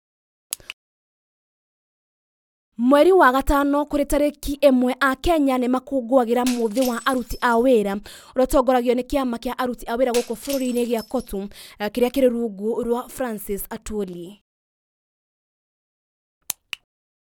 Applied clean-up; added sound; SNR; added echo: none; Shatter; 18 dB; none.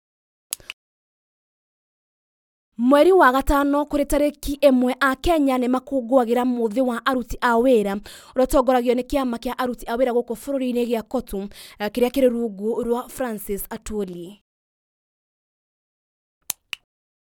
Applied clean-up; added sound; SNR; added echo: none; none; none; none.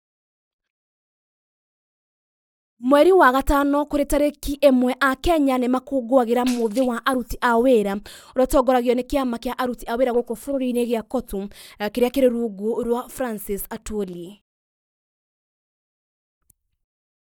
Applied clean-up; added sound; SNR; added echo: neural mask model DeepFilterNet 3.